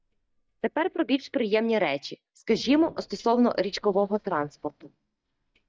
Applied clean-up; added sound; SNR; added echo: neural mask model DeepFilterNet 3.